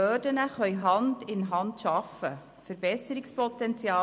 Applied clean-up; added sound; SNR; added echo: none; none; none; none.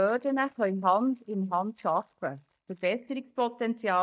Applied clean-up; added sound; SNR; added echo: neural mask model DeepFilterNet 3.